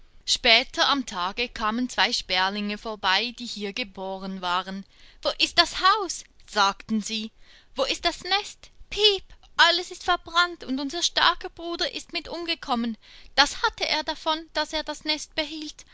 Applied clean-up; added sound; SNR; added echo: none; none; none; none.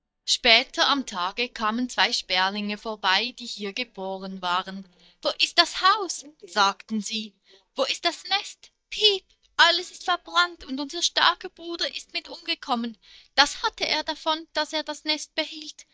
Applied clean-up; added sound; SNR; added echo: neural mask model DeepFilterNet 3.